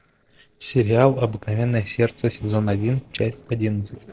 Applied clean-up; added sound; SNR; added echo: neural separator model SepFormer DNS4.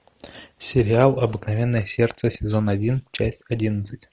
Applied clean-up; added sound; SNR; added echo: none; none; none; none.